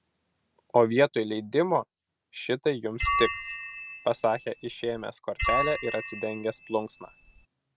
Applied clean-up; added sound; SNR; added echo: none; Bell; 4 dB; none.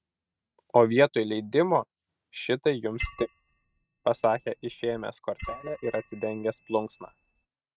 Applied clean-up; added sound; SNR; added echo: neural mask model RNNoise.